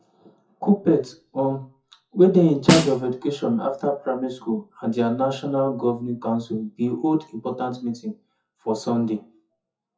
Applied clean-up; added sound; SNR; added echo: classical method WPE with log-MMSE.